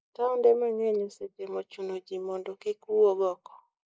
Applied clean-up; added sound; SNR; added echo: neural mask model Resemble Enhance denoiser.